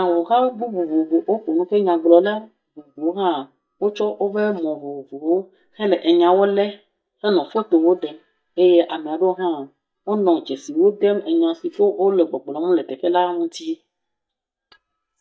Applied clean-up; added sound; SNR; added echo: neural mask model DeepFilterNet 3.